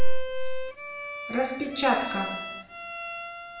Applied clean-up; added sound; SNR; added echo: none; Bowed string instrument; 13 dB; reverberation time 1.0 s.